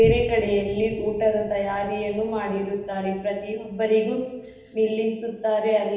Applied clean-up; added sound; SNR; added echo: none; Boom; 14 dB; reverberation time 0.9 s.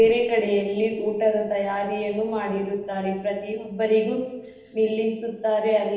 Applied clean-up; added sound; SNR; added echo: neural separator model SepFormer DNS4.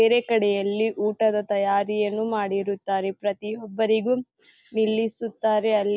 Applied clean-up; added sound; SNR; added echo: none; none; none; none.